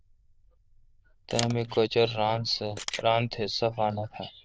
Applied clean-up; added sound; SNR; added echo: neural diffusion model UNIVERSE++.